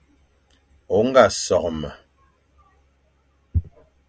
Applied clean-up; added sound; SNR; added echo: none; none; none; none.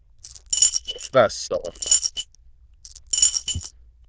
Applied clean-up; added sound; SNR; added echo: neural diffusion model UNIVERSE++.